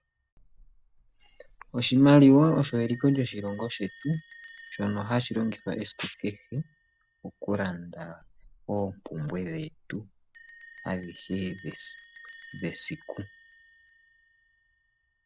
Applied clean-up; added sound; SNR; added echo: none; Bell; 19 dB; none.